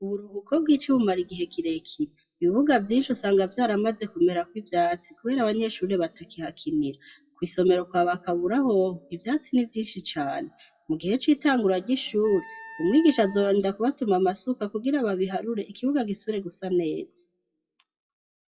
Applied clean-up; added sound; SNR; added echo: classical method WPE with log-MMSE.